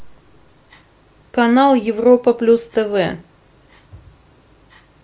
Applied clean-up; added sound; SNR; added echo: none; none; none; none.